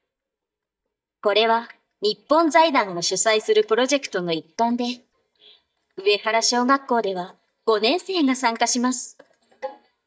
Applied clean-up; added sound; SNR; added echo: neural mask model DeepFilterNet 3.